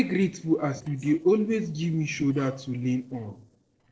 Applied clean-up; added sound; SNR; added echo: neural separator model SepFormer DNS4.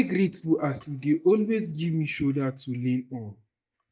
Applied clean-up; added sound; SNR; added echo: neural mask model DeepFilterNet 3.